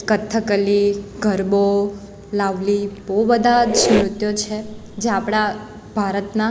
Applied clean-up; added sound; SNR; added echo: none; Squeak; 7 dB; none.